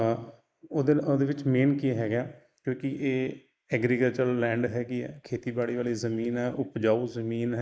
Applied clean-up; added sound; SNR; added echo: neural mask model Resemble Enhance denoiser.